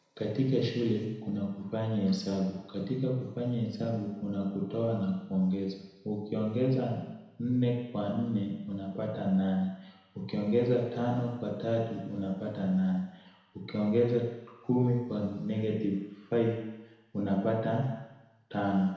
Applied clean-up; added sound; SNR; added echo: none; none; none; reverberation time 1.0 s.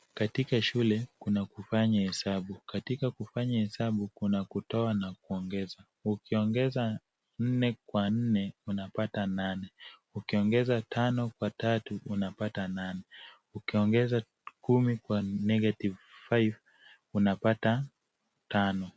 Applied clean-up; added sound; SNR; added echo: none; none; none; none.